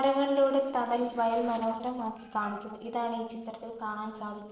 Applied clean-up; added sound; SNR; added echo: neural separator model SepFormer DNS4.